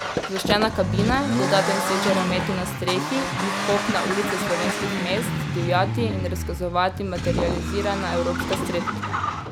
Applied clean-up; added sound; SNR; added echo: none; Accelerating, revving, vroom; 0 dB; none.